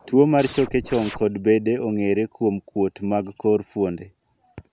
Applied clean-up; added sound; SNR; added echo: none; Scratching (performance technique); 14 dB; none.